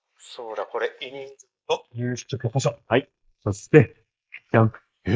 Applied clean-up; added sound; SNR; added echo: neural mask model Resemble Enhance denoiser.